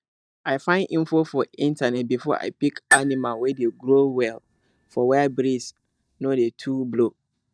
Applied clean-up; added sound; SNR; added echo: neural mask model DeepFilterNet 3.